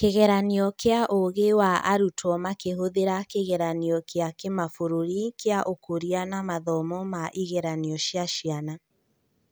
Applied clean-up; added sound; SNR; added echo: none; none; none; none.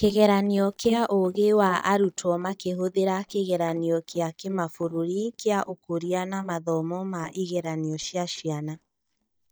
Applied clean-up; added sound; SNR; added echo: neural mask model DeepFilterNet 3.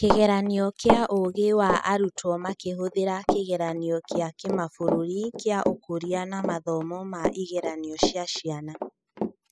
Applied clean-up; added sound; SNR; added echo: classical method spectral subtraction.